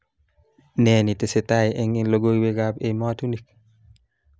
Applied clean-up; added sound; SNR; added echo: none; none; none; none.